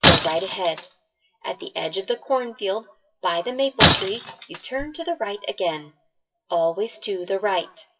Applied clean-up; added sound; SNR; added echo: classical method WPE with log-MMSE.